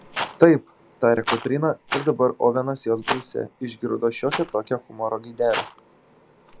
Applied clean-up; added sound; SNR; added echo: none; Rattle; 11 dB; none.